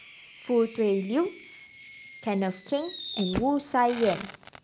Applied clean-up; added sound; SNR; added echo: none; Fireworks; 13 dB; none.